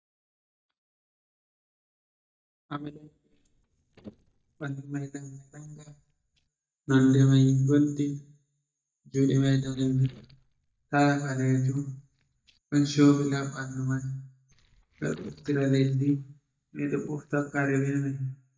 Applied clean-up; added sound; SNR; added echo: neural mask model DeepFilterNet 3.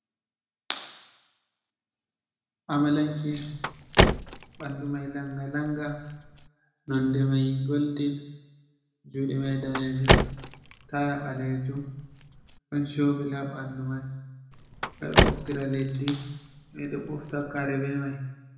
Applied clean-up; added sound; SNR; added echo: none; Car; -2 dB; reverberation time 0.9 s.